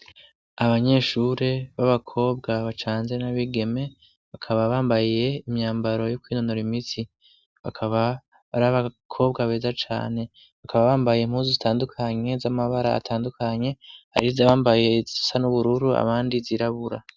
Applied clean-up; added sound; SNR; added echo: none; none; none; none.